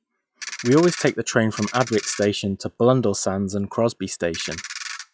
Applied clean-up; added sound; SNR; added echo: classical method log-MMSE.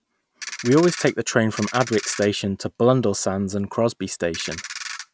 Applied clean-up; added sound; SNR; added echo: none; Ratchet, pawl; 11 dB; none.